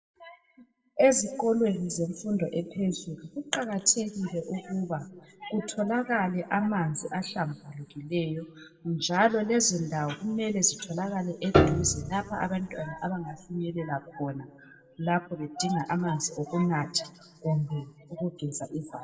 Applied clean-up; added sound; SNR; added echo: none; Piano; -1 dB; reverberation time 1.3 s.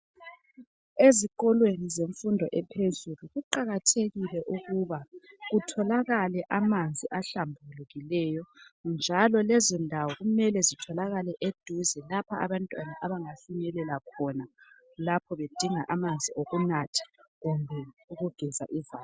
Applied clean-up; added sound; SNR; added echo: none; none; none; none.